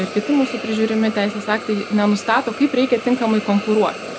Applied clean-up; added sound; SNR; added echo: none; Hiss; 12 dB; none.